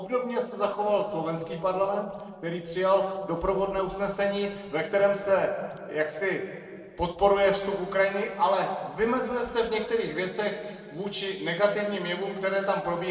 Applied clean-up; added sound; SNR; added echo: neural separator model SepFormer DNS4.